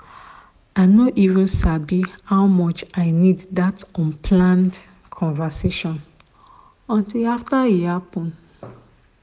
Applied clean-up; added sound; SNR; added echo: none; none; none; none.